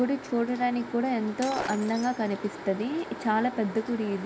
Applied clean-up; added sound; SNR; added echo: none; Shatter; 12 dB; none.